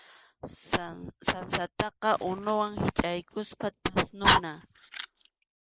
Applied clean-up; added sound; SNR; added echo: neural mask model Resemble Enhance denoiser.